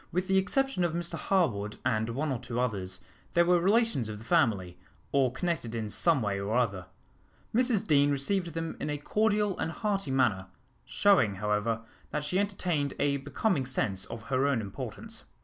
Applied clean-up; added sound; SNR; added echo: none; none; none; none.